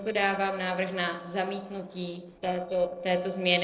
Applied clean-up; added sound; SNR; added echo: neural separator model SepFormer DNS4.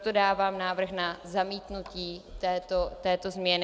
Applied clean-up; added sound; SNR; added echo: none; none; none; none.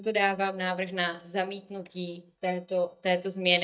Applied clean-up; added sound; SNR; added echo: neural mask model DeepFilterNet 3.